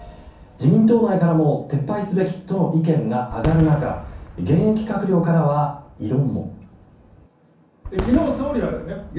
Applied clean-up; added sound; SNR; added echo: none; Fireworks; 15 dB; reverberation time 0.6 s.